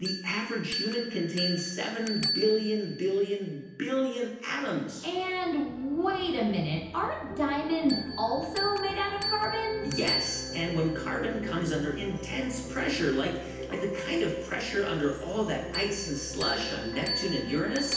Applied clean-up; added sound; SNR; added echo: none; Bell; 8 dB; reverberation time 0.9 s.